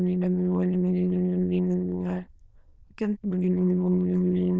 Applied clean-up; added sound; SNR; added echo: neural diffusion model UNIVERSE++.